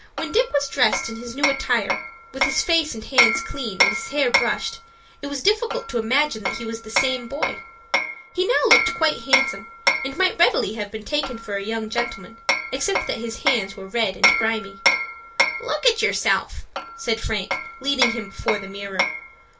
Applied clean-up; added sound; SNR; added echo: none; Hammer; 1 dB; reverberation time 0.2 s.